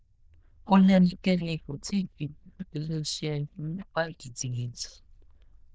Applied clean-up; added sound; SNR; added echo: neural diffusion model UNIVERSE++.